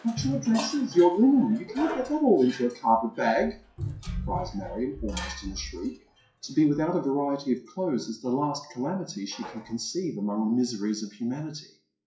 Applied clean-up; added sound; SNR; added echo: classical method WPE with log-MMSE.